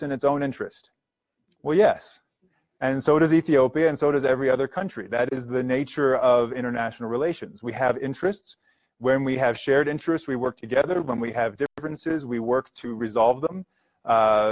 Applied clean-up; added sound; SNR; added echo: none; none; none; none.